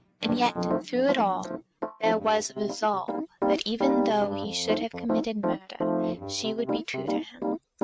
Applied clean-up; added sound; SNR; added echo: neural mask model RNNoise.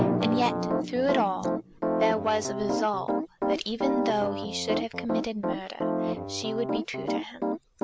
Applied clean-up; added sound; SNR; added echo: none; Drum + Piano; -1 dB; none.